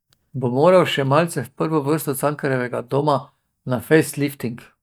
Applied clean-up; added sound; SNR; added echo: neural mask model DeepFilterNet 3.